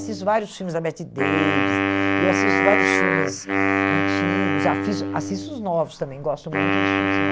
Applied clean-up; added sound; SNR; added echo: none; Wind instrument, woodwind instrument; -5 dB; none.